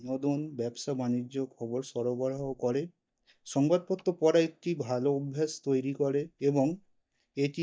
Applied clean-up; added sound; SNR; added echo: neural mask model DeepFilterNet 3.